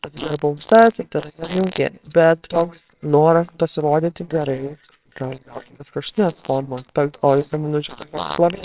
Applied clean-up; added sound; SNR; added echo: neural separator model SepFormer WHAMR!.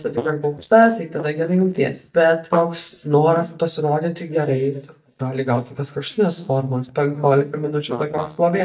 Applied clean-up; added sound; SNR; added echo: neural mask model DeepFilterNet 3.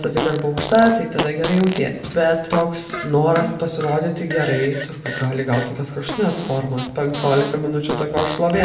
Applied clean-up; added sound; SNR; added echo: none; Fart; 9 dB; reverberation time 0.7 s.